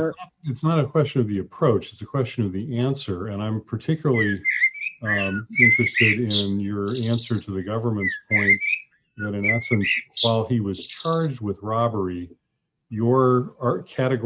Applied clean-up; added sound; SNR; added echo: neural mask model RNNoise.